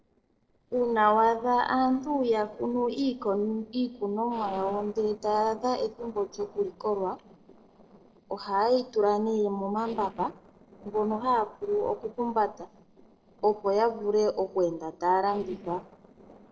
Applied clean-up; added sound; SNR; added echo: neural separator model SepFormer DNS4.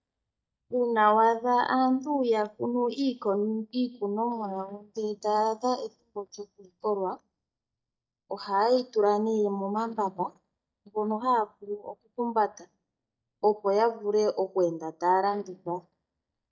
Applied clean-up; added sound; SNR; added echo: neural mask model DeepFilterNet 3.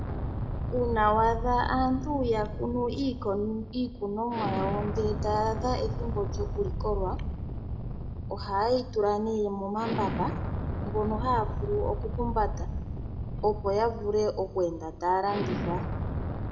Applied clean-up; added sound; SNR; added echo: none; Explosion; 3 dB; reverberation time 0.9 s.